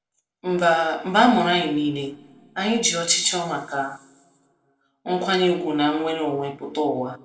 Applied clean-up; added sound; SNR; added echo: none; none; none; reverberation time 0.9 s.